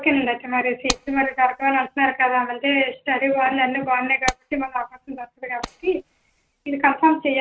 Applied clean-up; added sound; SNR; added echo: neural mask model RNNoise.